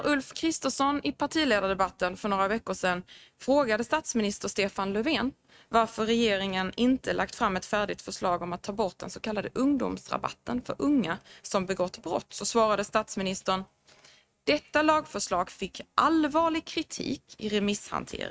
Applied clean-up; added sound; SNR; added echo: neural mask model RNNoise.